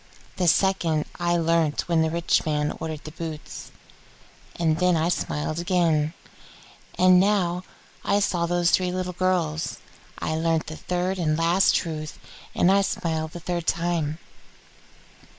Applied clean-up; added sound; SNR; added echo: neural mask model Resemble Enhance denoiser.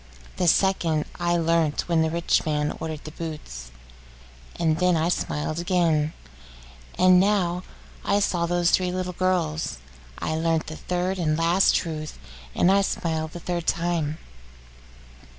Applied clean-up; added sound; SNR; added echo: none; none; none; none.